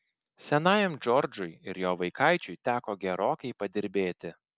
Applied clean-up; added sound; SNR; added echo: none; none; none; none.